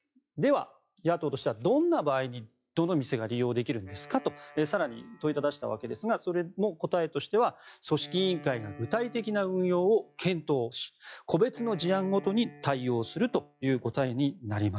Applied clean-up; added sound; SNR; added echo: classical method log-MMSE.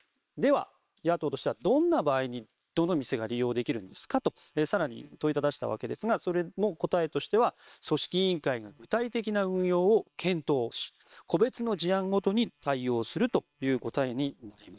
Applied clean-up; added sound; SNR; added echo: neural separator model SepFormer WHAM!.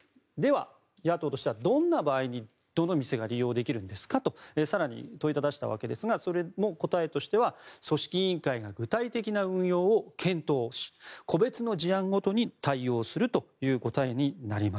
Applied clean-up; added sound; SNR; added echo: none; none; none; none.